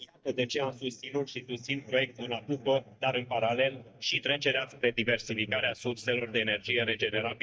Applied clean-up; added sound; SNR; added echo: neural mask model DeepFilterNet 3.